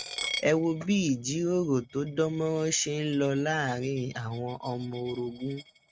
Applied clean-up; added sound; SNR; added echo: neural mask model RNNoise.